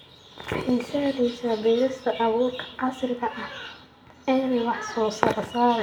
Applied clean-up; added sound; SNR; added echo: none; none; none; reverberation time 1.2 s.